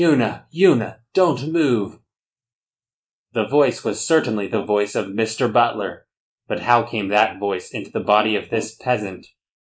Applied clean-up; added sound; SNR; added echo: neural mask model Resemble Enhance denoiser.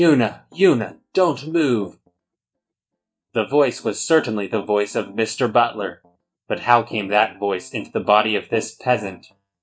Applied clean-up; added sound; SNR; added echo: neural mask model DeepFilterNet 3.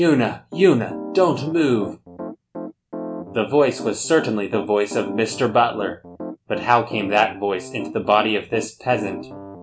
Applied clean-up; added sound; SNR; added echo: none; Piano; 12 dB; none.